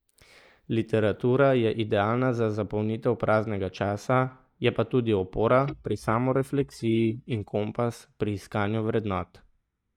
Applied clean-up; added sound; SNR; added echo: neural mask model DeepFilterNet 3.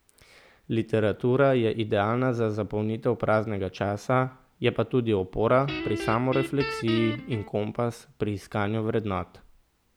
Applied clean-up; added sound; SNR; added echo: none; Guitar; 8 dB; none.